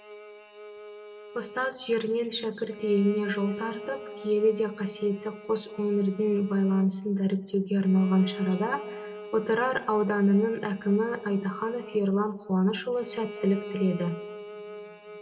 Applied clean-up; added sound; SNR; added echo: none; Bowed string instrument; 15 dB; reverberation time 2.4 s.